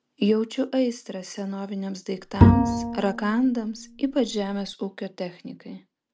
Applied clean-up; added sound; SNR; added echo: none; Bowed string instrument; -4 dB; none.